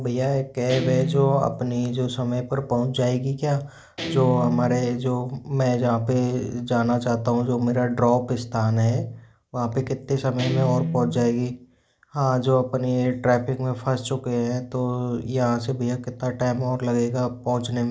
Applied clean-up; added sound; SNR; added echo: none; Guitar; 8 dB; none.